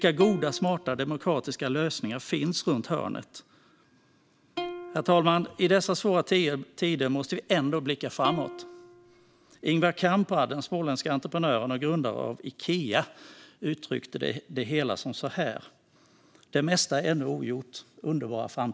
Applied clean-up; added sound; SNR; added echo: none; Plucked string instrument; 15 dB; none.